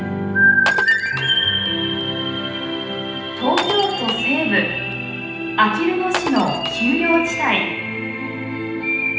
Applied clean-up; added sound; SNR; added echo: none; Glass; 12 dB; reverberation time 0.9 s.